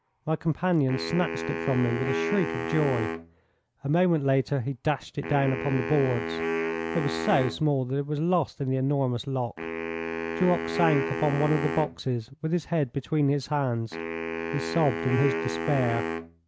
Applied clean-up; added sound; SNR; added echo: none; Wind instrument, woodwind instrument; 5 dB; none.